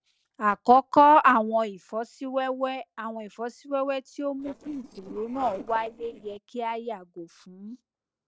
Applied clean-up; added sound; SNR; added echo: neural separator model SepFormer DNS4.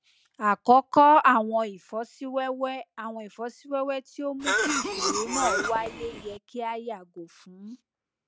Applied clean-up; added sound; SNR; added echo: none; Cough; 2 dB; none.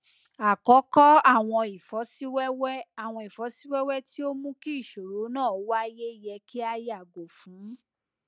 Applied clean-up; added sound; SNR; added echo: none; none; none; none.